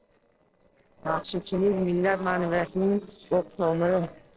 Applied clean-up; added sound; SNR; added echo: neural separator model SepFormer DNS4.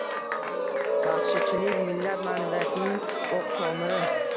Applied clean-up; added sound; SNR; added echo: none; Cheering; -5 dB; none.